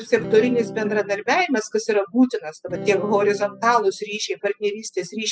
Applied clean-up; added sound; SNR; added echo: classical method spectral subtraction.